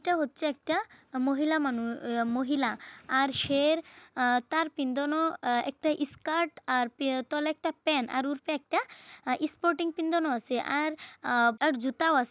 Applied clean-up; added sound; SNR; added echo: none; none; none; none.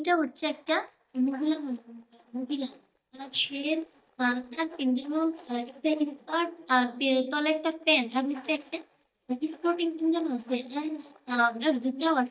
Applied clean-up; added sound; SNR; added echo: neural mask model DeepFilterNet 3.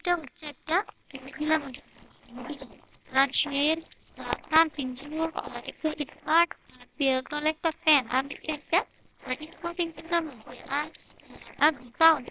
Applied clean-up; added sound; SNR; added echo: neural separator model SepFormer WHAMR!.